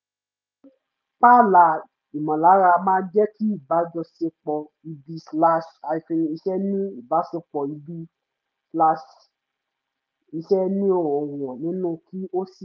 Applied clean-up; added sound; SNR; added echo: none; none; none; none.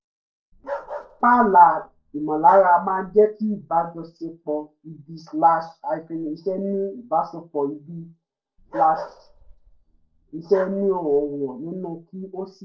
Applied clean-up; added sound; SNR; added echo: neural separator model SepFormer DNS4.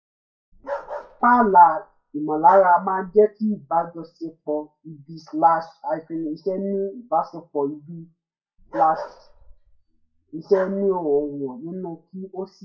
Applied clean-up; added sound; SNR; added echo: classical method WPE with log-MMSE.